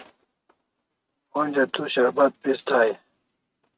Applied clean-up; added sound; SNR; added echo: neural mask model RNNoise.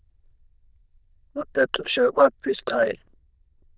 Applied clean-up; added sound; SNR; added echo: neural diffusion model UNIVERSE++.